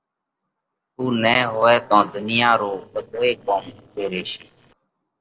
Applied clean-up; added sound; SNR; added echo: neural separator model SepFormer DNS4.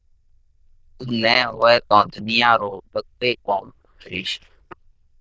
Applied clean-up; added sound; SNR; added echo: neural diffusion model UNIVERSE++.